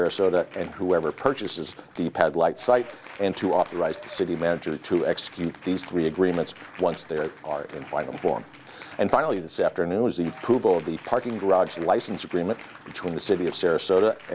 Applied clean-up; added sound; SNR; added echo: none; Applause / Cheering; 20 dB; none.